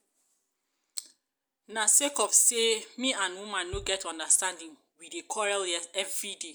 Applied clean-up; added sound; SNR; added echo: none; Bass drum; 19 dB; none.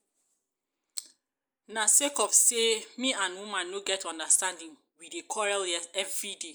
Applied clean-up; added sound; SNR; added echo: neural mask model Resemble Enhance denoiser.